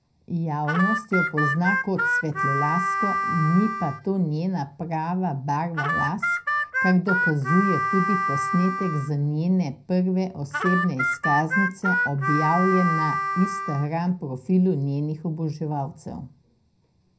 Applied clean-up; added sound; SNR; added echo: none; Harmonica; 1 dB; reverberation time 0.3 s.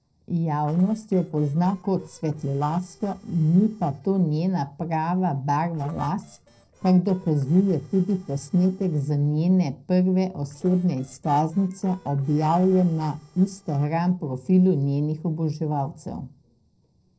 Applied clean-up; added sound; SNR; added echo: neural separator model SepFormer DNS4.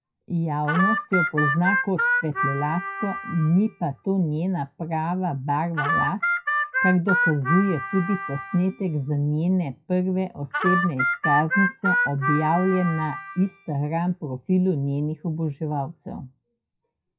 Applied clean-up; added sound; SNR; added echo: classical method WPE with log-MMSE.